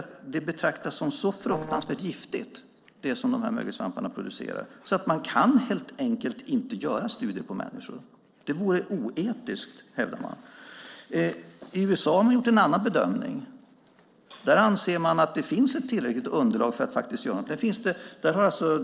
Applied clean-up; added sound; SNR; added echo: neural separator model SepFormer DNS4.